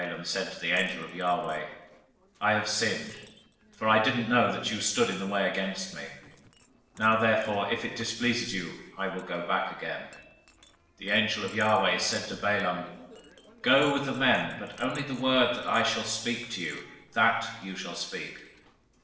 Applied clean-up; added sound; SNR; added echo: neural separator model SepFormer DNS4.